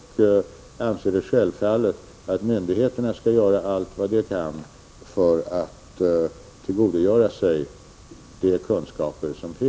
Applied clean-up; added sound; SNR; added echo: none; none; none; none.